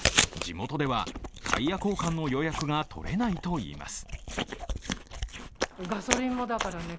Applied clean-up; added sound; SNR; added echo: none; Chewing, mastication; 2 dB; none.